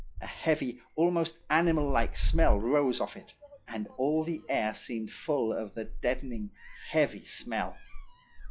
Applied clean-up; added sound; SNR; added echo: classical method log-MMSE.